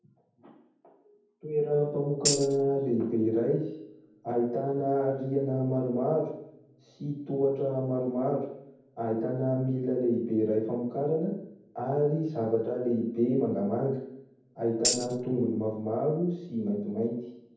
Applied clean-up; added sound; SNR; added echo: none; Tambourine; 1 dB; reverberation time 0.9 s.